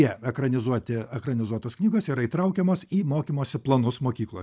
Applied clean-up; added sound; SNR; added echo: none; none; none; none.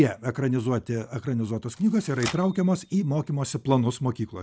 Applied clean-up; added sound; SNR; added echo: none; Typewriter; 18 dB; none.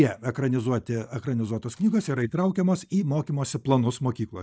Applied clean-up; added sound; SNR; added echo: neural mask model DeepFilterNet 3.